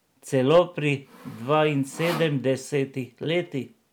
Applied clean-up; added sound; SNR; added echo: none; Sawing; 16 dB; none.